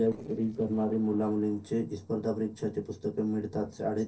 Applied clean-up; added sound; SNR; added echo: neural separator model SepFormer DNS4.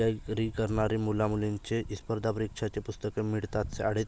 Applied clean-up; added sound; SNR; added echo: none; none; none; none.